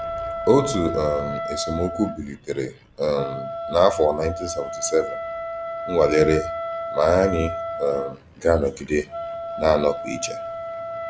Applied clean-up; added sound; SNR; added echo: none; Wind instrument, woodwind instrument; 7 dB; none.